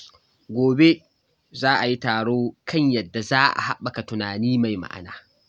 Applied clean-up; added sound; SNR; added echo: none; none; none; none.